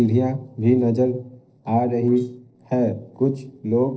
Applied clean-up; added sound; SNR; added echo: neural separator model SepFormer DNS4.